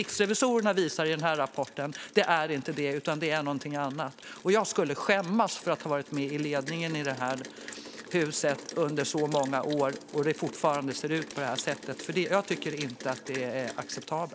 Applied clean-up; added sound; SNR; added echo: none; Rain; 16 dB; none.